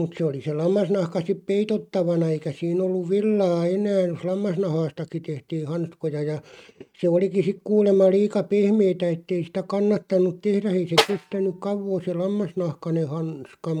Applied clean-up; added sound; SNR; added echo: neural mask model RNNoise.